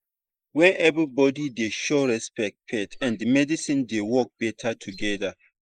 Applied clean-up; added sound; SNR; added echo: neural mask model Resemble Enhance denoiser.